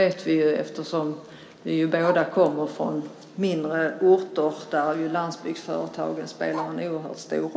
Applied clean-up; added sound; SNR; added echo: none; Bark; 18 dB; reverberation time 1.7 s.